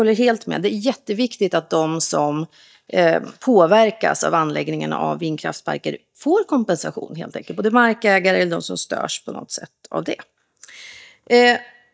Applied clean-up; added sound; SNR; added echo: neural mask model DeepFilterNet 3.